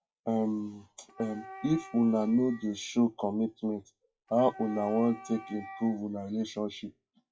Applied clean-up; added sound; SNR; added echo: classical method WPE with log-MMSE.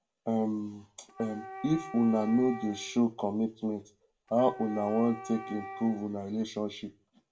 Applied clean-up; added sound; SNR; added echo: none; Wind instrument, woodwind instrument; 14 dB; reverberation time 0.2 s.